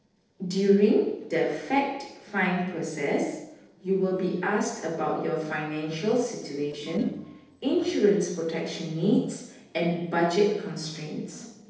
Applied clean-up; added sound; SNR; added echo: neural separator model SepFormer DNS4.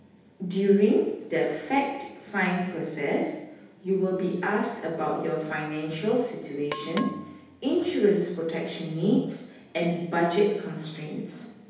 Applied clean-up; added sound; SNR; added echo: none; Percussion; 13 dB; reverberation time 0.8 s.